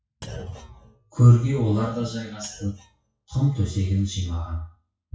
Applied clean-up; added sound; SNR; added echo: classical method WPE with log-MMSE.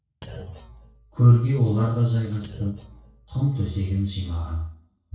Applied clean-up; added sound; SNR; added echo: neural separator model SepFormer DNS4.